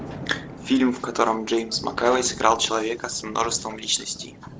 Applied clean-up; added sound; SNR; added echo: none; Thunder; 15 dB; none.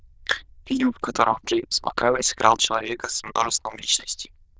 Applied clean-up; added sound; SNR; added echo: neural diffusion model UNIVERSE++.